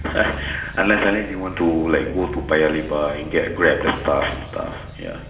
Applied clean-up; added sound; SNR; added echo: none; Purr; 12 dB; reverberation time 1.7 s.